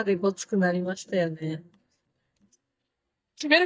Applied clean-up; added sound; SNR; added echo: neural mask model DeepFilterNet 3.